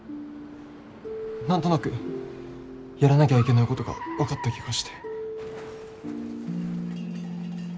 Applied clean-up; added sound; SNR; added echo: none; Car; 17 dB; none.